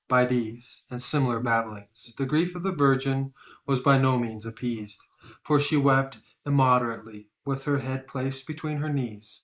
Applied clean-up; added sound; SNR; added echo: neural mask model Resemble Enhance denoiser.